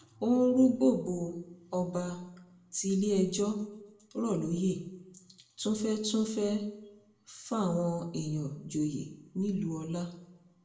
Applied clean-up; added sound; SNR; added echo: none; none; none; reverberation time 0.6 s.